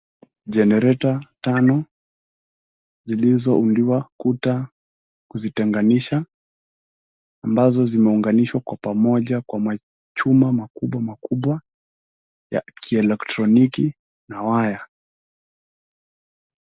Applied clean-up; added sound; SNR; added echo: none; none; none; none.